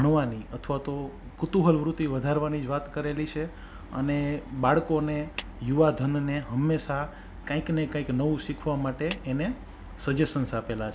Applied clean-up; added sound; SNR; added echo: none; Clapping; 16 dB; none.